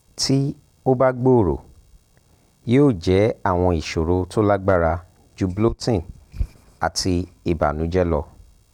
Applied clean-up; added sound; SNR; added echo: none; none; none; none.